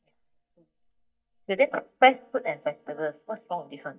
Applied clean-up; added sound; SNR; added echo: neural mask model DeepFilterNet 3.